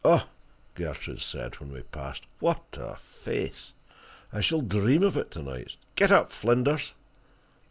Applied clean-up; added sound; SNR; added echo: none; none; none; none.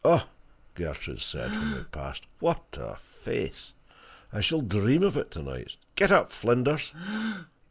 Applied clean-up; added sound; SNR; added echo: neural mask model Resemble Enhance denoiser.